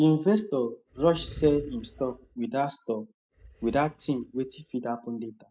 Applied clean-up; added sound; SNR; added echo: neural mask model DeepFilterNet 3.